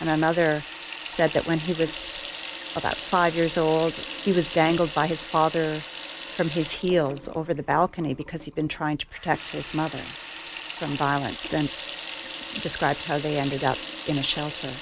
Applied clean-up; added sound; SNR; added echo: none; Sink (filling or washing) / Water tap, faucet; 11 dB; none.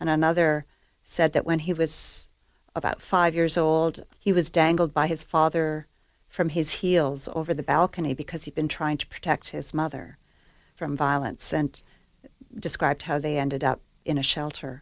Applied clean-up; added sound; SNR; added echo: none; none; none; none.